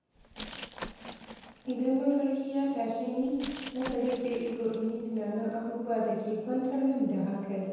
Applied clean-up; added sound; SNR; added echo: none; Glass; 14 dB; reverberation time 1.1 s.